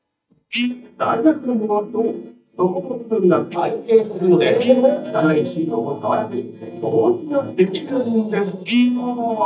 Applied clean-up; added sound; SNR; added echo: neural mask model DeepFilterNet 3.